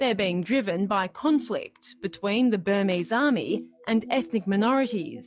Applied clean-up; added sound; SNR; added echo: classical method log-MMSE.